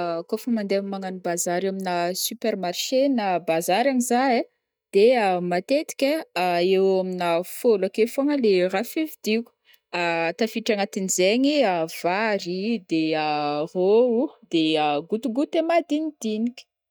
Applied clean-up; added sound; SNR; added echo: neural mask model DeepFilterNet 3.